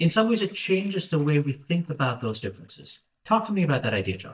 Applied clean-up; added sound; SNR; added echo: neural mask model DeepFilterNet 3.